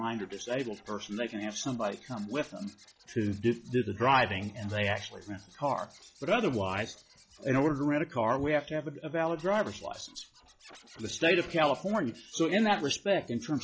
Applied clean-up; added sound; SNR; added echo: classical method log-MMSE.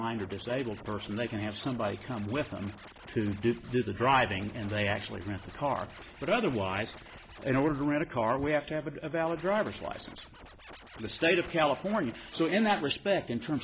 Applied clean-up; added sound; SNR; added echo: none; Scratching (performance technique); 19 dB; none.